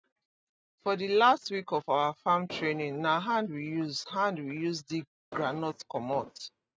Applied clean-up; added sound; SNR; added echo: neural mask model RNNoise.